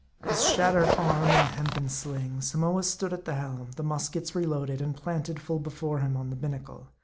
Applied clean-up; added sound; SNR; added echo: none; Zipper (clothing); 0 dB; none.